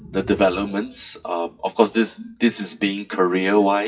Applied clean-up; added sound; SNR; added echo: classical method WPE with log-MMSE.